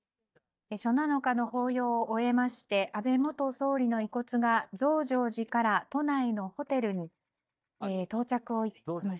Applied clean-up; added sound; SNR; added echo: neural mask model DeepFilterNet 3.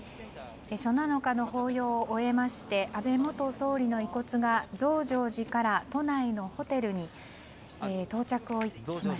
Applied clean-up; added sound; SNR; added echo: none; none; none; none.